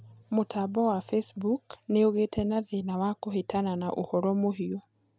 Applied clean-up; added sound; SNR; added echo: none; none; none; none.